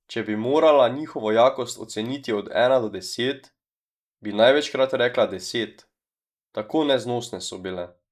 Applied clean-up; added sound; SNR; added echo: neural mask model Resemble Enhance denoiser.